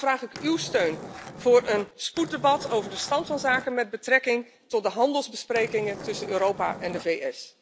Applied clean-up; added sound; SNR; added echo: none; Skateboard; 13 dB; none.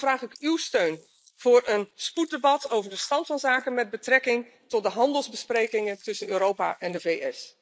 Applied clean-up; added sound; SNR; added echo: neural mask model Resemble Enhance denoiser.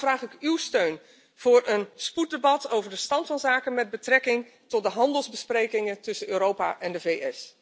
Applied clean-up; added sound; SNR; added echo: none; none; none; none.